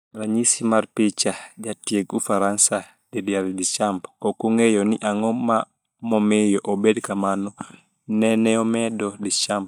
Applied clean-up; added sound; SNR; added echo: neural mask model DeepFilterNet 3.